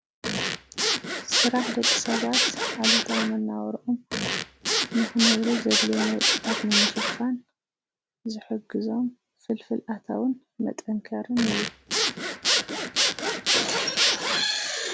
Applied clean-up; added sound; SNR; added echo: none; Zipper (clothing) / Sawing; -3 dB; none.